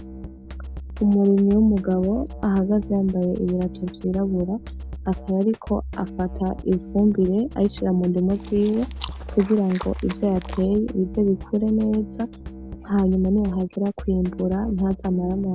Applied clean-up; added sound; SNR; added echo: none; Chewing, mastication + Drum kit; 13 dB; none.